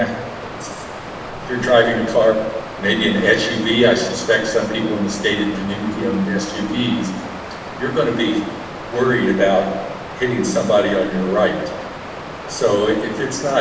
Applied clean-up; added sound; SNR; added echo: none; Water; 11 dB; reverberation time 1.0 s.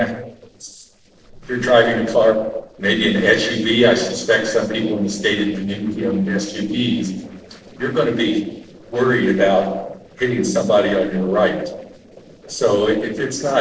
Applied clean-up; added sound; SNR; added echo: neural separator model SepFormer DNS4.